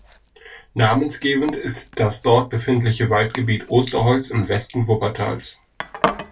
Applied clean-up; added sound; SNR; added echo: none; Domestic sounds, home sounds; 13 dB; reverberation time 0.2 s.